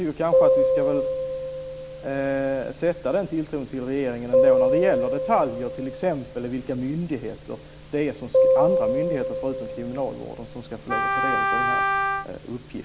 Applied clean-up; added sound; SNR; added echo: none; Piano + Wind instrument, woodwind instrument; -3 dB; none.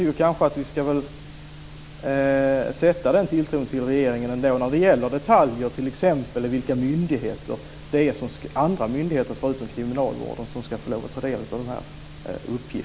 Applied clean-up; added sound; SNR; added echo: none; none; none; none.